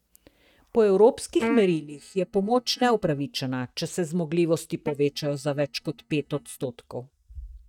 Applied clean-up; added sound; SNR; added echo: neural mask model DeepFilterNet 3.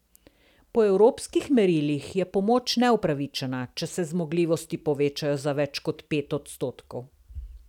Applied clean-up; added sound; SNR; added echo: none; none; none; none.